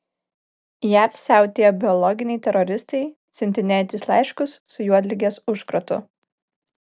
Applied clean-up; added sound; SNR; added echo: none; none; none; none.